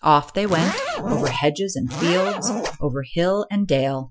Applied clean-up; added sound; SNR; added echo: classical method Wiener filter.